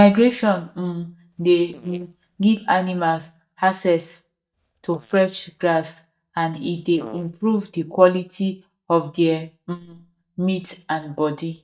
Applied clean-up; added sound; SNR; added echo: neural mask model DeepFilterNet 3.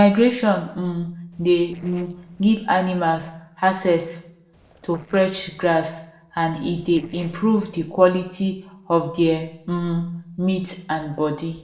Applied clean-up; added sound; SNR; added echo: neural separator model SepFormer DNS4.